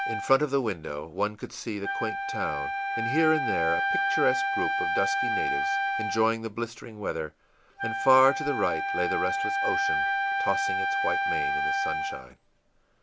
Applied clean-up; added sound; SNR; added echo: none; Wind instrument, woodwind instrument; 0 dB; none.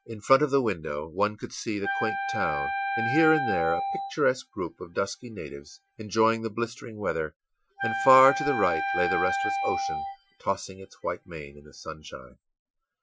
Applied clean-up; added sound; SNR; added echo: classical method Wiener filter.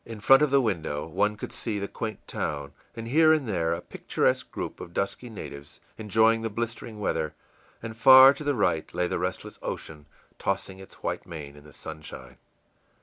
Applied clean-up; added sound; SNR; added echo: none; none; none; none.